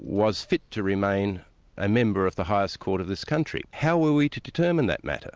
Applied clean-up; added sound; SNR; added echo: none; none; none; none.